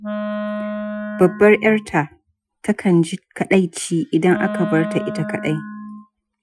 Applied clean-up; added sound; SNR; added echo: classical method Wiener filter.